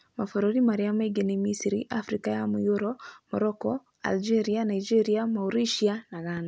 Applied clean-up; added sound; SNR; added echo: none; none; none; none.